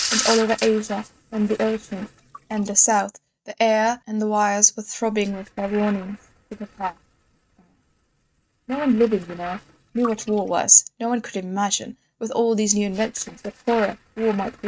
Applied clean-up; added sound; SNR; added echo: neural mask model RNNoise.